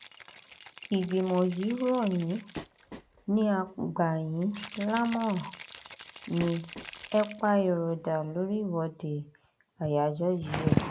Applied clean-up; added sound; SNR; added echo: none; Rattle (instrument) + Train; 16 dB; none.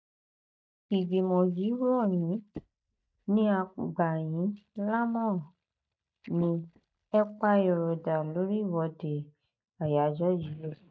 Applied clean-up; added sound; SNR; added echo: neural mask model DeepFilterNet 3.